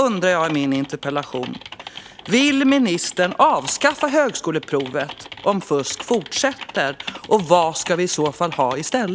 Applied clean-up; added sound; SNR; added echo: none; Typing; 17 dB; none.